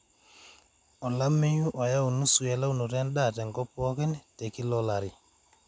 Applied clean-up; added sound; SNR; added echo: none; none; none; none.